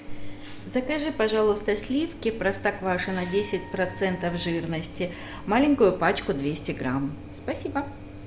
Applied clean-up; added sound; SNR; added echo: none; Wind instrument, woodwind instrument; 20 dB; reverberation time 1.6 s.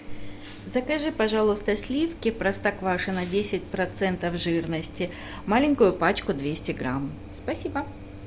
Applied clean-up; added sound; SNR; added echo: none; none; none; none.